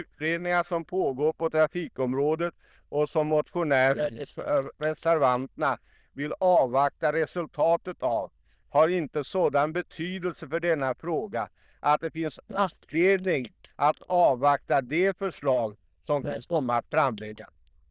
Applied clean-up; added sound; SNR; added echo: neural diffusion model UNIVERSE++.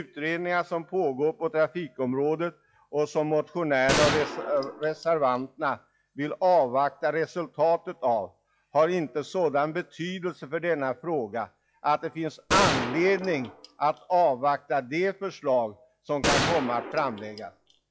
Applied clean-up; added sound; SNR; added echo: classical method log-MMSE.